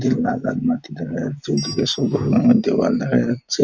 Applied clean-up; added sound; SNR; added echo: neural mask model RNNoise.